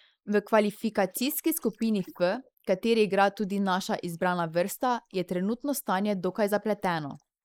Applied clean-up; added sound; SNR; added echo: neural mask model Resemble Enhance denoiser.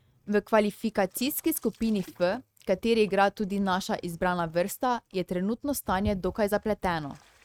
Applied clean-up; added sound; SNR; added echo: neural mask model RNNoise.